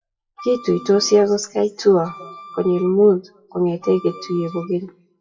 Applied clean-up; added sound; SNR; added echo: classical method WPE with log-MMSE.